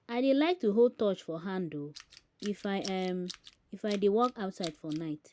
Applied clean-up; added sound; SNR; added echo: none; Tools; 17 dB; none.